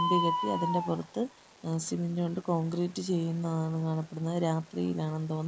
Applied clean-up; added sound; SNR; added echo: none; Bird; 6 dB; none.